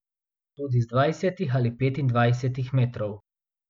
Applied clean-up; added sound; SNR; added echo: none; none; none; none.